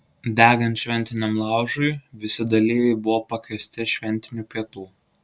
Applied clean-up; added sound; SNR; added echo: none; none; none; none.